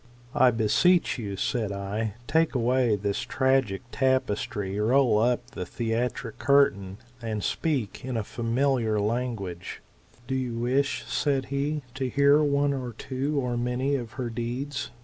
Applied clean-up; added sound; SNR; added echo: none; none; none; none.